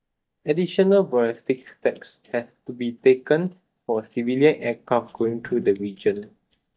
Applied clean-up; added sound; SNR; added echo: neural mask model DeepFilterNet 3.